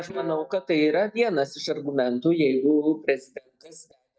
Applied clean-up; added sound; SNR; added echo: neural mask model DeepFilterNet 3.